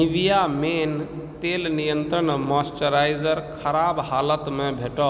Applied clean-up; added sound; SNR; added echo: none; none; none; none.